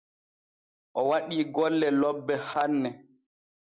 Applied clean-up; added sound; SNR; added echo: none; none; none; none.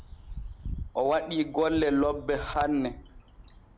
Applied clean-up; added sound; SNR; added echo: none; Bird; 12 dB; none.